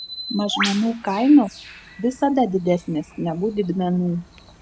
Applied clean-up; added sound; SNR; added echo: none; Bird; 13 dB; none.